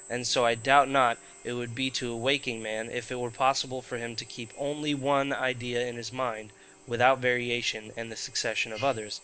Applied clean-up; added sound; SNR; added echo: none; Drill; 18 dB; none.